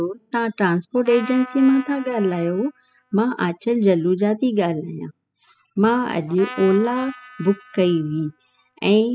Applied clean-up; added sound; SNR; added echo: classical method spectral subtraction.